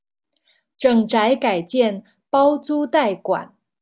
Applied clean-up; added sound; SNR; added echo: none; none; none; none.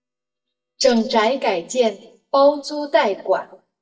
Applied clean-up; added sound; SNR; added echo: neural mask model DeepFilterNet 3.